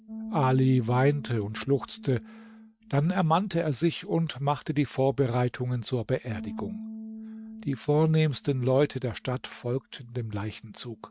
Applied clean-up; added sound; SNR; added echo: neural mask model RNNoise.